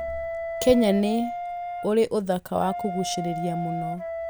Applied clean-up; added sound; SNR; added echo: none; Wind instrument, woodwind instrument; 7 dB; none.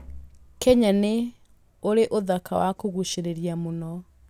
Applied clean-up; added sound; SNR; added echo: none; none; none; none.